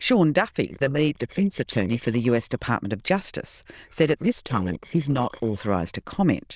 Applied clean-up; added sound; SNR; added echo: neural diffusion model UNIVERSE++.